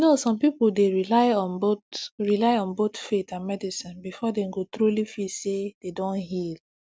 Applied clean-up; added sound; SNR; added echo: none; none; none; none.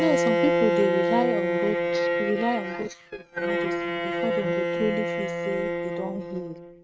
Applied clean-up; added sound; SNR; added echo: neural mask model RNNoise.